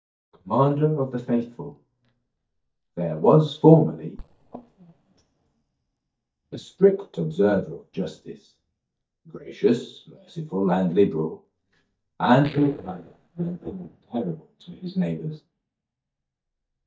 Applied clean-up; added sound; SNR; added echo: neural mask model DeepFilterNet 3.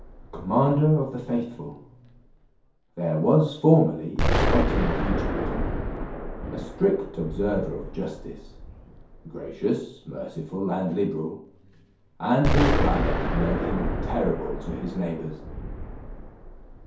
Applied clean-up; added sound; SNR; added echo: none; Explosion; 2 dB; reverberation time 0.6 s.